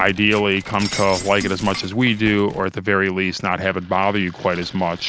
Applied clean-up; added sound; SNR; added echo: none; Shatter; 15 dB; none.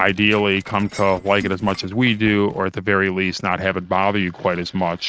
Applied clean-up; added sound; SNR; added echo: neural mask model RNNoise.